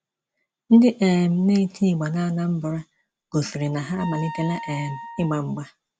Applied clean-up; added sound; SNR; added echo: none; Wind instrument, woodwind instrument; 16 dB; none.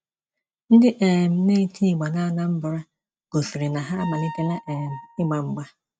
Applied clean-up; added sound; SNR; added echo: neural mask model RNNoise.